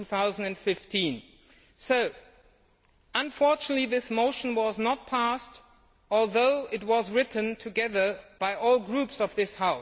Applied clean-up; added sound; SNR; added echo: none; none; none; none.